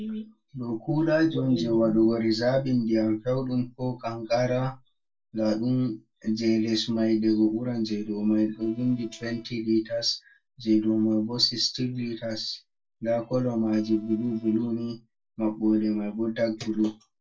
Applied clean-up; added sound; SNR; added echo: neural separator model SepFormer DNS4.